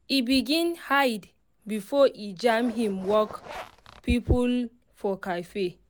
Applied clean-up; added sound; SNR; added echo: none; Zipper (clothing); 18 dB; none.